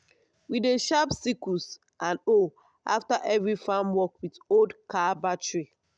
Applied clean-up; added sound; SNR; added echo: none; none; none; none.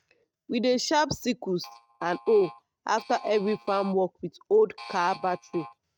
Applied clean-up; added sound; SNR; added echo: neural mask model RNNoise.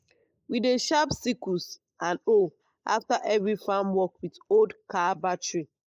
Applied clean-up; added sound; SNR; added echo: neural mask model Resemble Enhance denoiser.